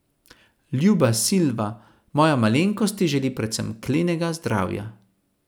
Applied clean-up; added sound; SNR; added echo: none; none; none; none.